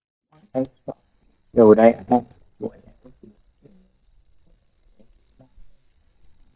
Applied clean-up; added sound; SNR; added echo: neural mask model DeepFilterNet 3.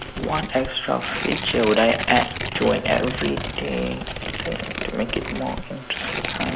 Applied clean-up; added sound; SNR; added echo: none; Tearing; 5 dB; none.